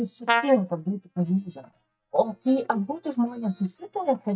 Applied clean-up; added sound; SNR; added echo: neural mask model DeepFilterNet 3.